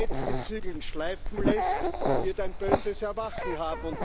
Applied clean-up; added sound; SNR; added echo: none; Dog; -5 dB; none.